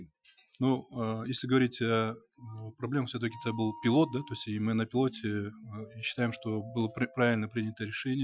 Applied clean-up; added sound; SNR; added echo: classical method Wiener filter.